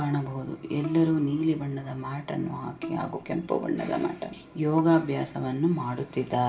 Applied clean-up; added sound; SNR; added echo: none; Bowed string instrument; 17 dB; reverberation time 0.5 s.